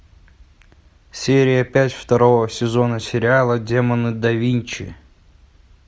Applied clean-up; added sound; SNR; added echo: none; none; none; none.